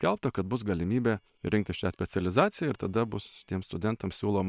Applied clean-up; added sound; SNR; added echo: neural separator model SepFormer WHAM!.